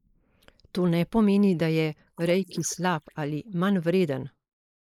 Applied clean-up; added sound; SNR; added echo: neural mask model Resemble Enhance denoiser.